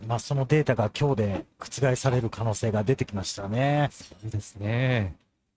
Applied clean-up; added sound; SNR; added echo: neural mask model RNNoise.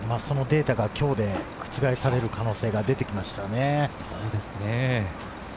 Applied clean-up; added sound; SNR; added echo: none; Truck; 18 dB; none.